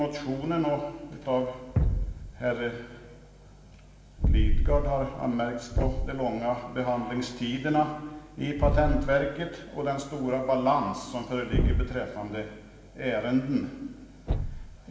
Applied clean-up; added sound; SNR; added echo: none; Thump, thud; 1 dB; reverberation time 1.4 s.